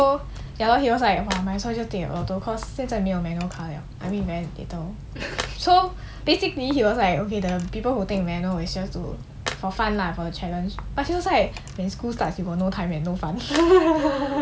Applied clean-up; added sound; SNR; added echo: none; Tools; 18 dB; none.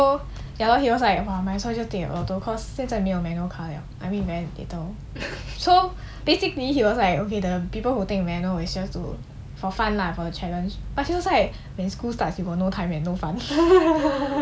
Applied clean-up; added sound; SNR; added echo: none; none; none; none.